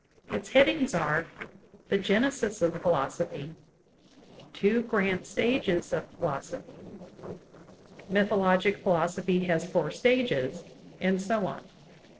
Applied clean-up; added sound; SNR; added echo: neural separator model SepFormer DNS4.